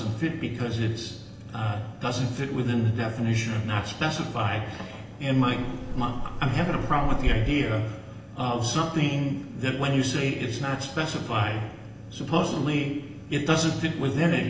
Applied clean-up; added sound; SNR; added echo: none; Insect; 2 dB; reverberation time 0.8 s.